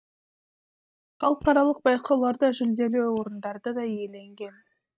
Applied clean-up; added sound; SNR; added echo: neural mask model DeepFilterNet 3.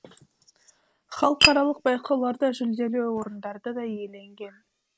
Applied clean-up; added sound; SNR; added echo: neural mask model Resemble Enhance denoiser.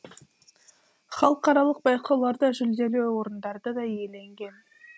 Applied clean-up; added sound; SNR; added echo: none; none; none; none.